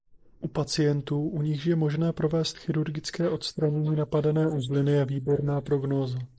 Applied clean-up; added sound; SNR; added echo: neural mask model Resemble Enhance denoiser.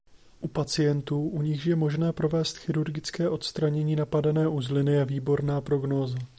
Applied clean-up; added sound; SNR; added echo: none; none; none; none.